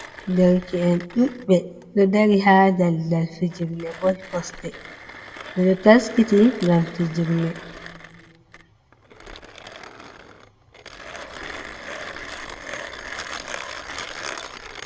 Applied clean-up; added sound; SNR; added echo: none; Mechanisms; 15 dB; reverberation time 1.3 s.